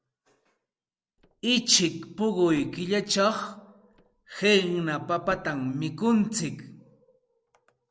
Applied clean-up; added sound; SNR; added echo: neural separator model SepFormer DNS4.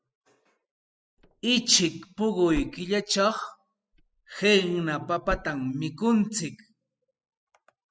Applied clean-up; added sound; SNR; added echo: classical method spectral subtraction.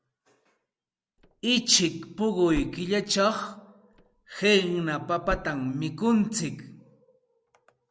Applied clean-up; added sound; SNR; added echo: none; Slam / Car; 15 dB; none.